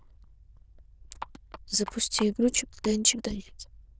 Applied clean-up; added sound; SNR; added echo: neural diffusion model UNIVERSE++.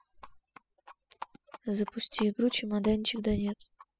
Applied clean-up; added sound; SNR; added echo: classical method spectral subtraction.